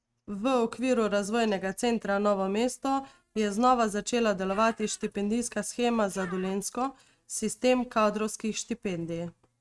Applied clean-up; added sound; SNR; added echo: neural mask model RNNoise.